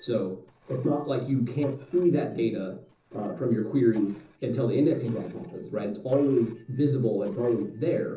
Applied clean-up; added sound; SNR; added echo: neural separator model SepFormer DNS4.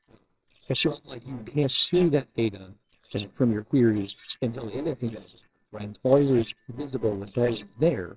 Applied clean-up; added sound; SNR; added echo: neural separator model SepFormer WHAMR!.